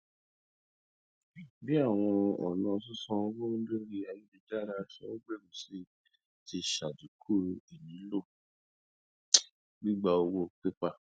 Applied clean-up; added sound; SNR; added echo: none; none; none; none.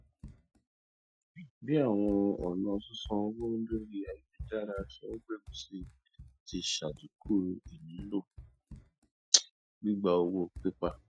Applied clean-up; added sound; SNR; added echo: classical method Wiener filter.